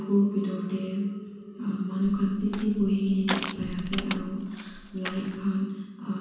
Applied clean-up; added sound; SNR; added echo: none; Crushing; 8 dB; reverberation time 1.2 s.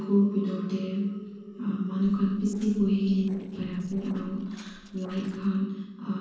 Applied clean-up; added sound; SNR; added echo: neural separator model SepFormer DNS4.